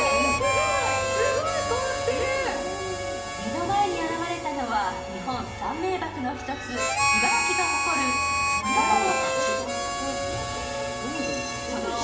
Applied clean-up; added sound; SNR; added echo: none; Harmonica; -1 dB; reverberation time 0.8 s.